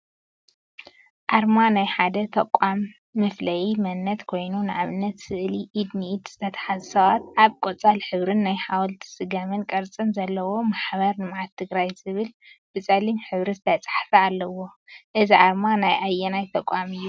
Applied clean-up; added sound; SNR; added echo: none; none; none; none.